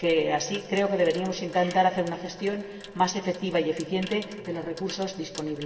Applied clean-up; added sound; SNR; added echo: none; Sink (filling or washing) / Water tap, faucet; 19 dB; reverberation time 2.4 s.